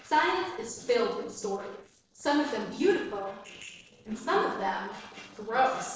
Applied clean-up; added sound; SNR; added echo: neural separator model SepFormer DNS4.